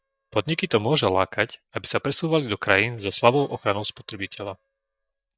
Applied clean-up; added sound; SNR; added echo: neural mask model DeepFilterNet 3.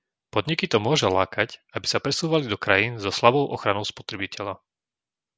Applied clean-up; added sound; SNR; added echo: none; none; none; none.